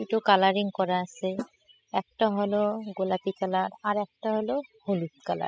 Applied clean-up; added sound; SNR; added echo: classical method spectral subtraction.